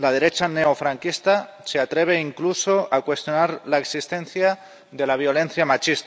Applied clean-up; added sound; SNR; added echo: none; none; none; none.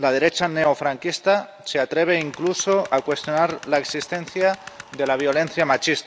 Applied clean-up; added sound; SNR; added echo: none; Tools; 19 dB; none.